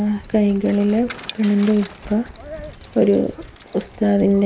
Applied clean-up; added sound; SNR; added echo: none; Bicycle; 18 dB; none.